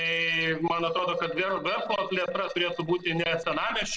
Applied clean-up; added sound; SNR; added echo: neural separator model SepFormer DNS4.